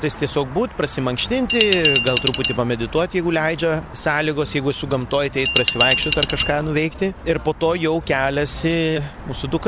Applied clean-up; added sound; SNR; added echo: none; Glass; 0 dB; none.